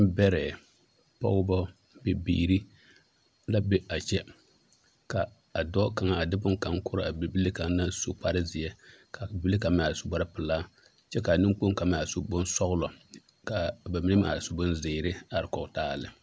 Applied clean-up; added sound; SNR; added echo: none; none; none; none.